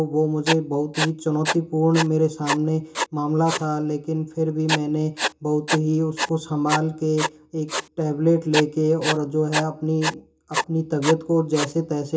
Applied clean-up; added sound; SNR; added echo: none; Writing; 7 dB; reverberation time 0.2 s.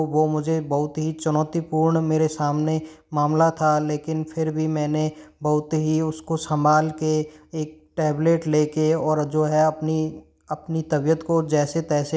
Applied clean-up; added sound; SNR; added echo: none; none; none; none.